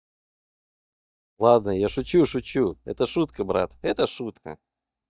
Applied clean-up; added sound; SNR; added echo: neural mask model DeepFilterNet 3.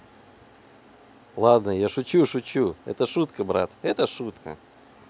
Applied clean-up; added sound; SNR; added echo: none; none; none; none.